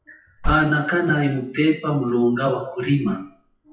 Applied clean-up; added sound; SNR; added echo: classical method WPE with log-MMSE.